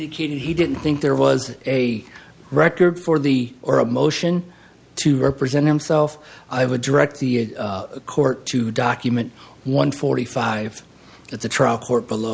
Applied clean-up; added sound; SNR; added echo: none; none; none; none.